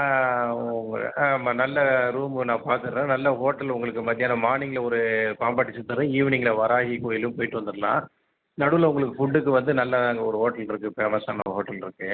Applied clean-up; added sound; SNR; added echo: none; none; none; none.